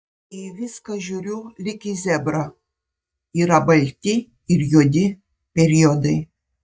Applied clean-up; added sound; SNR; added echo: neural mask model DeepFilterNet 3.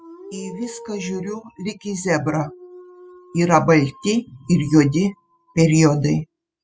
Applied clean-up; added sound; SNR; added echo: classical method spectral subtraction.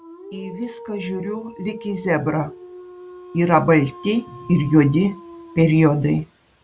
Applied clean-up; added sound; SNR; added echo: none; Dog; 18 dB; none.